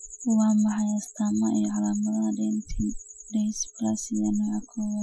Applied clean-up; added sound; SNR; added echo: classical method Wiener filter.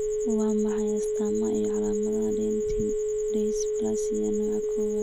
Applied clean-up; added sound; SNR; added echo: none; Telephone; -5 dB; none.